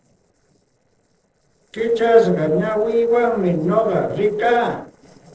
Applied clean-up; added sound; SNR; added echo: neural separator model SepFormer DNS4.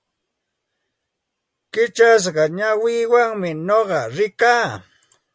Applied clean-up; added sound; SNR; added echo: none; none; none; none.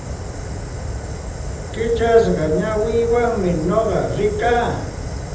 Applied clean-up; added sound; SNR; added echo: none; Fire; 7 dB; reverberation time 0.8 s.